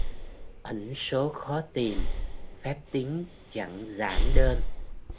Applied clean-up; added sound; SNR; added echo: none; Breathing; -5 dB; none.